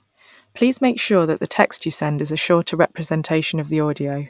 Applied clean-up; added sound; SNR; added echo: none; none; none; none.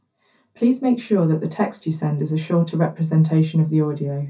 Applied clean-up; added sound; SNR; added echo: none; none; none; reverberation time 0.3 s.